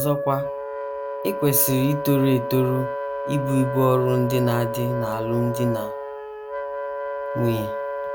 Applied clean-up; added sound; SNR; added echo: none; Wind instrument, woodwind instrument; 5 dB; none.